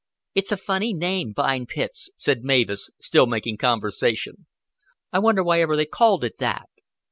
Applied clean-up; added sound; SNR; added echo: none; none; none; none.